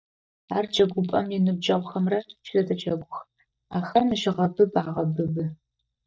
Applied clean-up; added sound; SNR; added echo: neural mask model DeepFilterNet 3.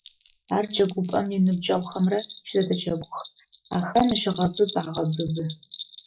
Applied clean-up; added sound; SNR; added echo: classical method log-MMSE.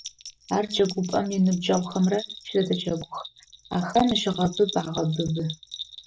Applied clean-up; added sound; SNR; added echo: none; Bell; 13 dB; none.